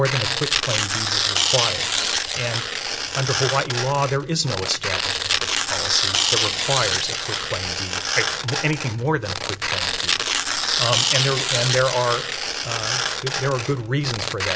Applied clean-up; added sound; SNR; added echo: none; Tearing; -2 dB; none.